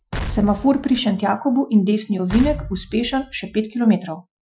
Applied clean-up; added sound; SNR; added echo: classical method Wiener filter.